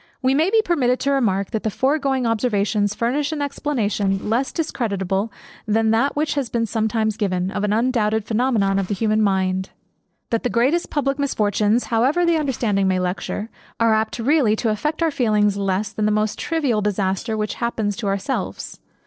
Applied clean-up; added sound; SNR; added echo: neural separator model SepFormer DNS4.